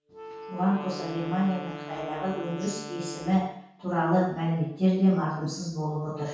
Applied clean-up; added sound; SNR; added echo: none; Wind instrument, woodwind instrument; 14 dB; reverberation time 0.6 s.